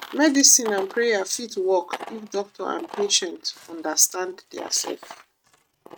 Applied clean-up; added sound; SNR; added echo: neural mask model RNNoise.